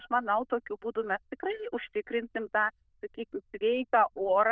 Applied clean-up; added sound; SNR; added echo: neural diffusion model UNIVERSE++.